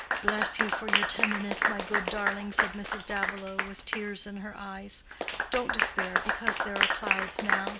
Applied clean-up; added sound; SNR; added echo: none; Applause / Clapping; -4 dB; none.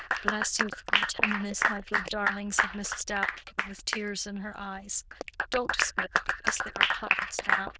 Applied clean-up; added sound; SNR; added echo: neural diffusion model UNIVERSE++.